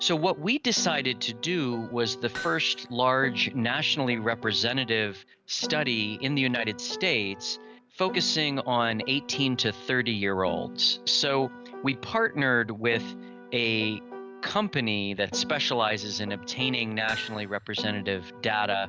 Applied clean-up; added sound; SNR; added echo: none; Piano + Hammer; 13 dB; none.